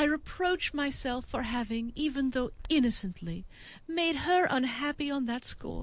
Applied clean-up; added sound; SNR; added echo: none; Bird; 15 dB; none.